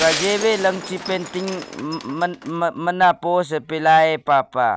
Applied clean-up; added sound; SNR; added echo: none; Shatter; 13 dB; none.